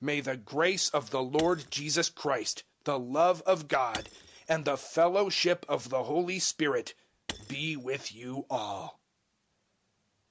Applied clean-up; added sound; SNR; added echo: none; Shatter / Crushing; 18 dB; none.